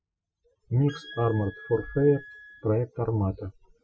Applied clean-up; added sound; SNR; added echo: classical method Wiener filter.